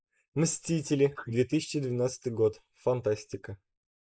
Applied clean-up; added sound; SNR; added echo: neural mask model Resemble Enhance denoiser.